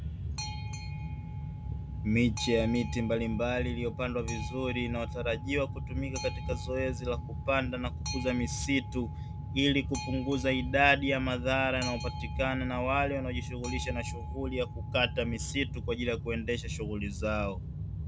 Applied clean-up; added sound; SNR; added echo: none; Boat, Water vehicle; 4 dB; none.